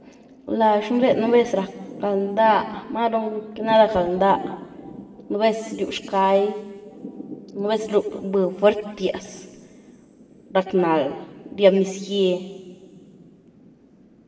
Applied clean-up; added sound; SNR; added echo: none; Thunder / Rain; 17 dB; reverberation time 1.6 s.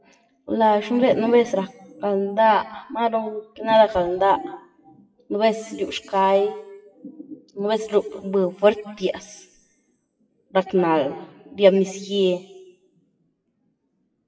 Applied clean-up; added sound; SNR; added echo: classical method WPE with log-MMSE.